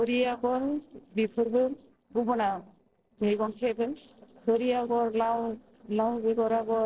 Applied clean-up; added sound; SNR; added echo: neural separator model SepFormer DNS4.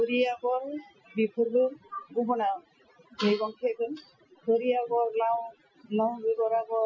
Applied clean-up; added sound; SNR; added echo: classical method Wiener filter.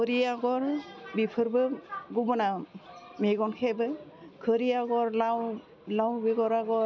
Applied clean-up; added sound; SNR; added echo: none; none; none; none.